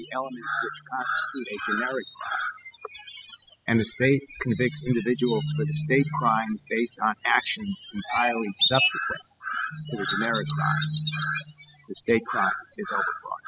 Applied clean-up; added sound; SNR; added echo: classical method spectral subtraction.